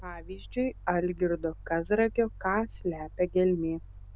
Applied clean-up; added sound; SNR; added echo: none; Mechanical fan; 16 dB; none.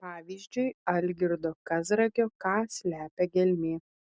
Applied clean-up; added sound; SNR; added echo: none; none; none; none.